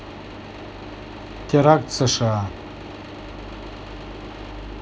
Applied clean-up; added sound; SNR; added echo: none; none; none; none.